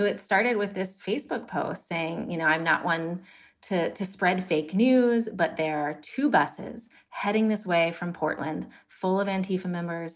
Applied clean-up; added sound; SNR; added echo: none; none; none; none.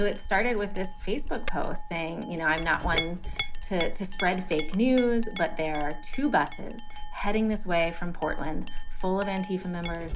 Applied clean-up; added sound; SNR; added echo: none; Chink, clink + Chink, clink; 1 dB; none.